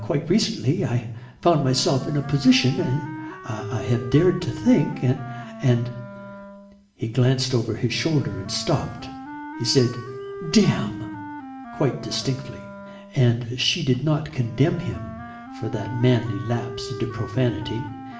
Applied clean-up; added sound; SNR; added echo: none; Wind instrument, woodwind instrument; 14 dB; reverberation time 0.7 s.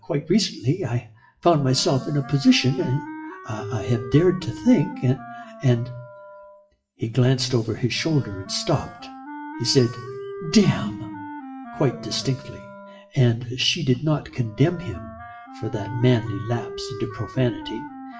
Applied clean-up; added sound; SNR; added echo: classical method WPE with log-MMSE.